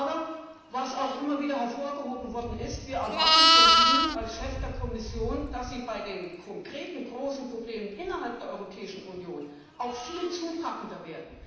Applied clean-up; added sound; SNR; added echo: none; Livestock, farm animals, working animals; -5 dB; reverberation time 1.1 s.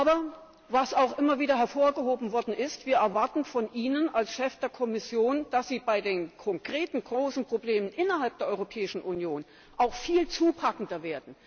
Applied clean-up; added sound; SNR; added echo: none; none; none; none.